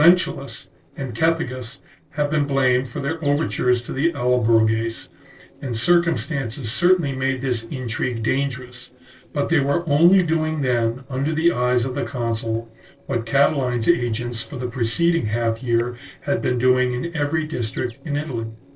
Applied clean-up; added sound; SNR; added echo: neural separator model SepFormer DNS4.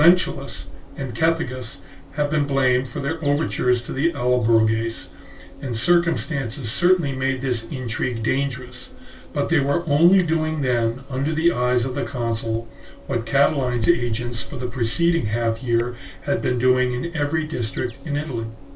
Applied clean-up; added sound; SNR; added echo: none; Cricket; 10 dB; reverberation time 0.2 s.